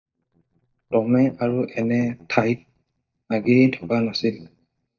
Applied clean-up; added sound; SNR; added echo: neural mask model DeepFilterNet 3.